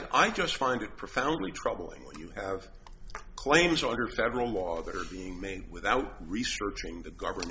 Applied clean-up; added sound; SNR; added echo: none; none; none; none.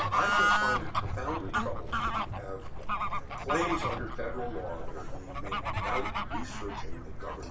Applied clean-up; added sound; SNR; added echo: none; Bird / Fowl; -4 dB; reverberation time 0.3 s.